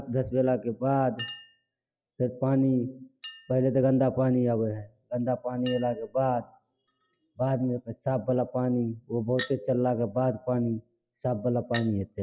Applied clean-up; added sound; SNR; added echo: classical method log-MMSE.